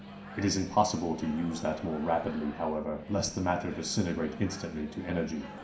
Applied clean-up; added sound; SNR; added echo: none; Microwave oven; 14 dB; reverberation time 0.5 s.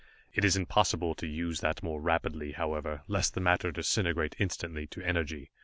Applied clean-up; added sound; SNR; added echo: none; none; none; none.